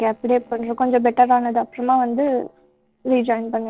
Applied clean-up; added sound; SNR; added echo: neural separator model SepFormer DNS4.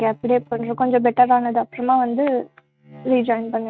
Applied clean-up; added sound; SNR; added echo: neural mask model RNNoise.